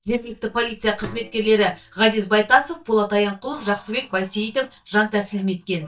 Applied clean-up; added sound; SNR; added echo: neural mask model DeepFilterNet 3.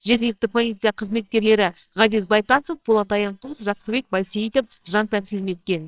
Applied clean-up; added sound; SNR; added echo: neural separator model SepFormer WHAMR!.